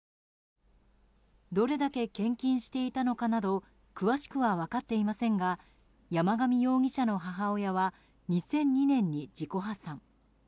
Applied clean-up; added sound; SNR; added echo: none; none; none; none.